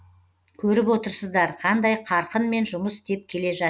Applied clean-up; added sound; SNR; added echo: none; none; none; none.